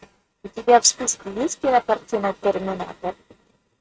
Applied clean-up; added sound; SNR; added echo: neural mask model RNNoise.